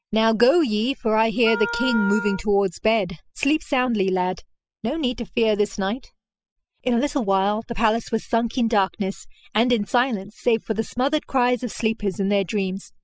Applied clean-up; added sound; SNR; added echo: classical method spectral subtraction.